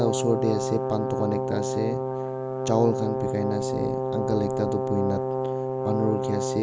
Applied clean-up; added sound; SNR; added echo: none; Brass instrument; 0 dB; none.